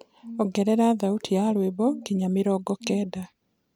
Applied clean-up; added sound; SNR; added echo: none; Brass instrument; 18 dB; none.